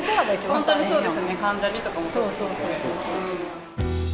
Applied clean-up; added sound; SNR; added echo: none; none; none; none.